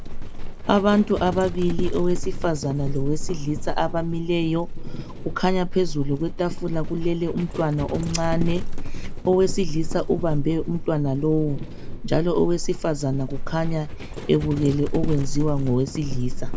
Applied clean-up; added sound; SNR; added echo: none; Livestock, farm animals, working animals; 2 dB; none.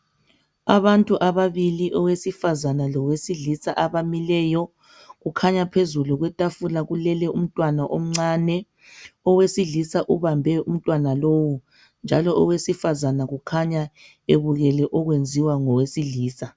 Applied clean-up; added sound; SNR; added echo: none; none; none; none.